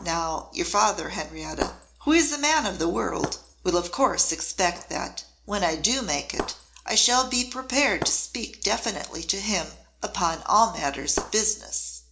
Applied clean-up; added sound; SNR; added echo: none; Shatter; 15 dB; reverberation time 0.4 s.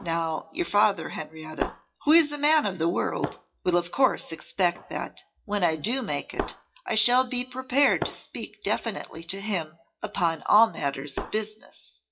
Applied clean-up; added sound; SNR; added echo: classical method WPE with log-MMSE.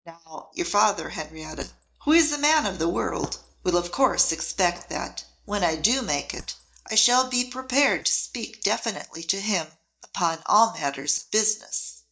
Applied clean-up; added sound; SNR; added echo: neural mask model DeepFilterNet 3.